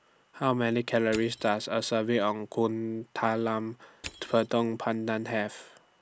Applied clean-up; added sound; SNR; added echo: none; Crushing; 20 dB; none.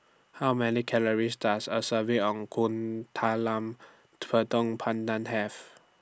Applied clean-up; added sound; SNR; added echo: none; none; none; none.